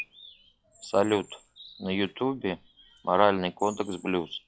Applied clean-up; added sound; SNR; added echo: classical method log-MMSE.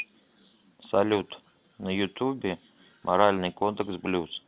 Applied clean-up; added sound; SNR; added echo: none; none; none; none.